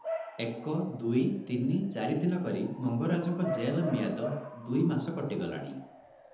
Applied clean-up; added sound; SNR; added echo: none; Bark / Motor vehicle (road) / Siren; 11 dB; reverberation time 0.8 s.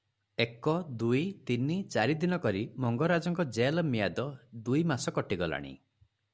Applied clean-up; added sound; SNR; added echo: none; none; none; none.